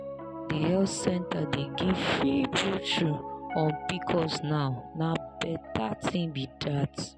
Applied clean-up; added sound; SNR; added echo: none; Piano; 9 dB; none.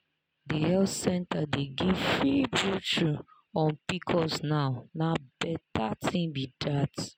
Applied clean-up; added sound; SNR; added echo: none; none; none; none.